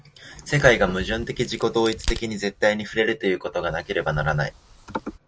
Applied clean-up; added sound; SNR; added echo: none; Crack; 12 dB; none.